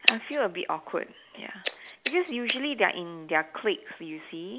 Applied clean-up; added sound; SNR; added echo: none; Scissors; 4 dB; none.